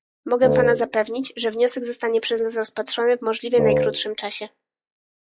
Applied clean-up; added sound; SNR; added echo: classical method log-MMSE.